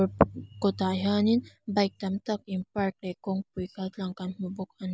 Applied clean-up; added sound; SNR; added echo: none; none; none; none.